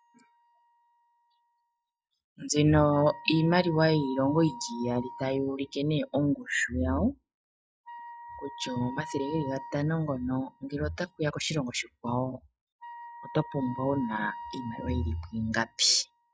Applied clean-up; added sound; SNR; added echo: classical method log-MMSE.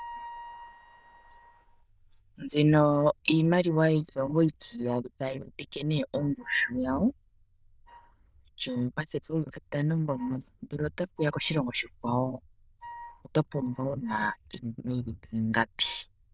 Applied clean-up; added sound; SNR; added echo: neural diffusion model UNIVERSE++.